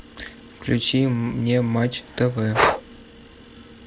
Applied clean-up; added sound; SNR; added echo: none; Breathing; 3 dB; none.